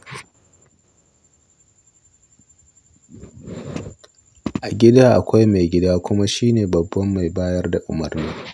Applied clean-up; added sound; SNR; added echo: none; none; none; none.